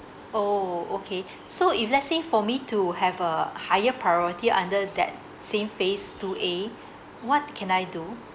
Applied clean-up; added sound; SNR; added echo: none; none; none; none.